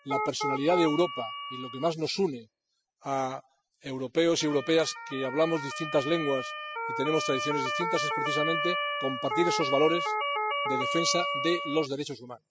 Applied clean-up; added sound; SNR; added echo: classical method spectral subtraction.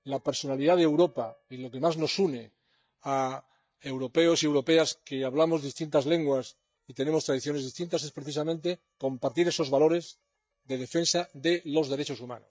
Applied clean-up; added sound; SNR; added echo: neural mask model DeepFilterNet 3.